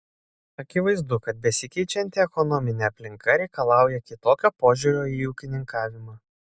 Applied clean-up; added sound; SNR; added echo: none; none; none; none.